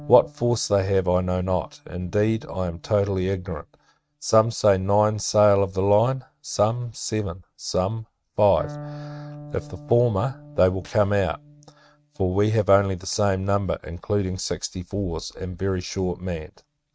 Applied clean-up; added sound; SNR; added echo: neural mask model RNNoise.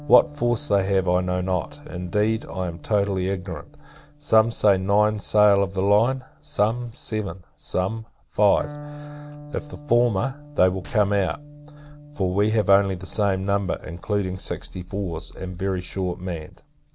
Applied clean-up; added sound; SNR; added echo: none; Electric guitar + Gunshot, gunfire; 20 dB; none.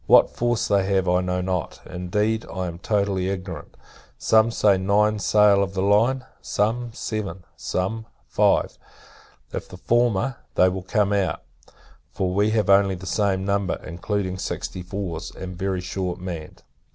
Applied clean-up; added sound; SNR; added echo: none; none; none; none.